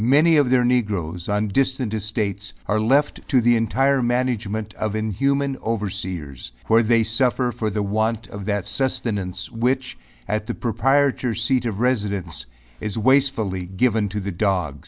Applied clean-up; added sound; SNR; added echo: none; none; none; none.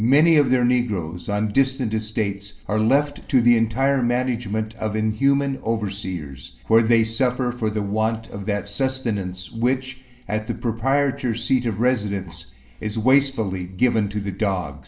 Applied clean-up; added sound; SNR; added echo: none; none; none; reverberation time 0.5 s.